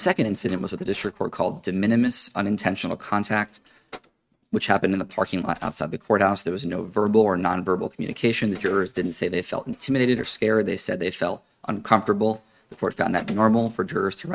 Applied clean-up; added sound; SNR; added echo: neural mask model RNNoise.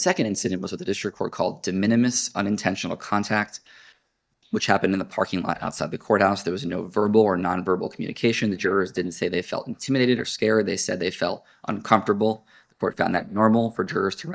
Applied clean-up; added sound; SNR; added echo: neural mask model DeepFilterNet 3.